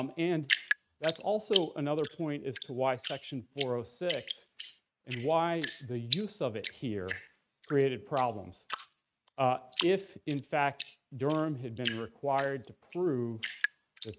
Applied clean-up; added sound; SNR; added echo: neural mask model RNNoise.